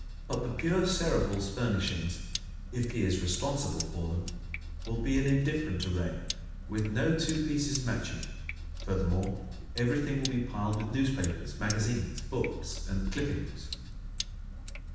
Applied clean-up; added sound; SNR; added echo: none; Sink (filling or washing); 6 dB; reverberation time 1.1 s.